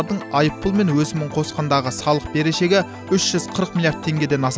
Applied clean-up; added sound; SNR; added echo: none; none; none; none.